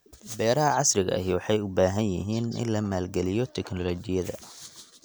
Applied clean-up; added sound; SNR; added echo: none; none; none; none.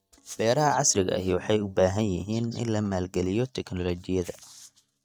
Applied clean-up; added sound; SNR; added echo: neural mask model DeepFilterNet 3.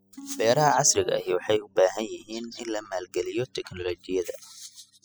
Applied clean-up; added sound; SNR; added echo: classical method spectral subtraction.